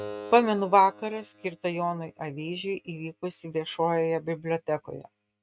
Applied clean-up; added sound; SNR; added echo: neural mask model RNNoise.